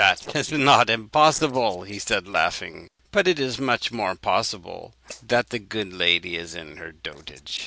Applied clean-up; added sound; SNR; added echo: neural separator model SepFormer DNS4.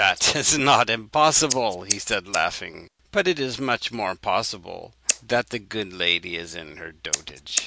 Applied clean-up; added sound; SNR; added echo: none; Scissors; 10 dB; none.